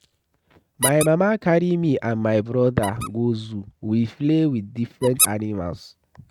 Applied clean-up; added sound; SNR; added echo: neural mask model RNNoise.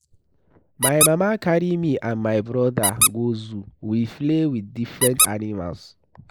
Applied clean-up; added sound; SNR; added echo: neural mask model Resemble Enhance denoiser.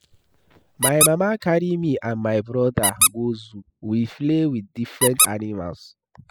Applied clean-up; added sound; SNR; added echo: classical method spectral subtraction.